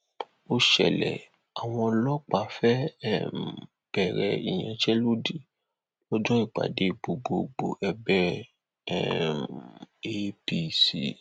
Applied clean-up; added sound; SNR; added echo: none; none; none; none.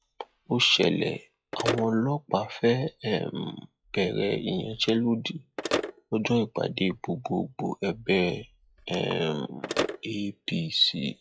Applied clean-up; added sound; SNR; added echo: classical method log-MMSE.